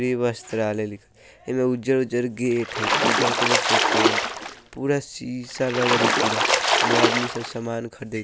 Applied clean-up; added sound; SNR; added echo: none; Splash, splatter; -4 dB; none.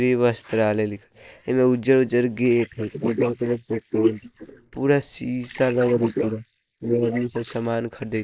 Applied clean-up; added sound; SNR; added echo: neural mask model Resemble Enhance denoiser.